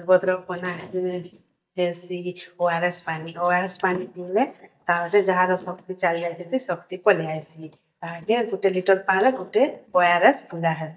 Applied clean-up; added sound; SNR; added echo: neural mask model DeepFilterNet 3.